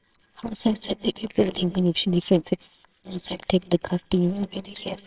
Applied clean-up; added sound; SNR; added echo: neural separator model SepFormer WHAMR!.